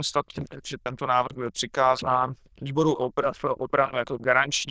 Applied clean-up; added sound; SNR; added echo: neural diffusion model UNIVERSE++.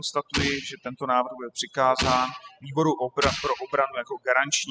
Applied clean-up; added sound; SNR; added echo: classical method spectral subtraction.